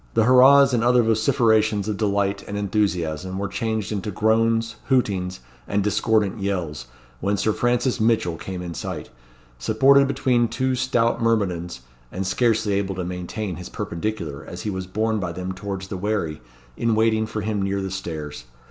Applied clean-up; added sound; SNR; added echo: none; none; none; none.